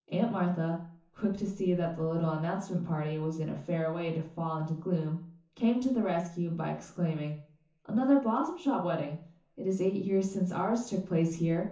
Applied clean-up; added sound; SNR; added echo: none; none; none; reverberation time 0.9 s.